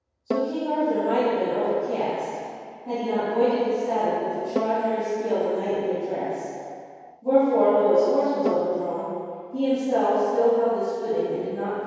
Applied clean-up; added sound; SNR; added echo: none; Bowed string instrument; 13 dB; reverberation time 2.2 s.